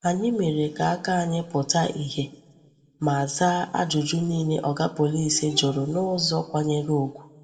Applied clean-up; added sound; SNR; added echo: none; none; none; reverberation time 0.5 s.